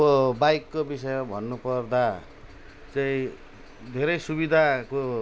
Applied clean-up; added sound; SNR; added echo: none; none; none; none.